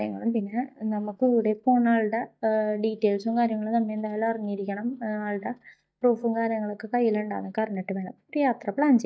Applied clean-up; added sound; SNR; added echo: neural mask model DeepFilterNet 3.